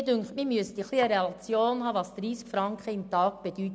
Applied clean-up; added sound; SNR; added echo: none; none; none; none.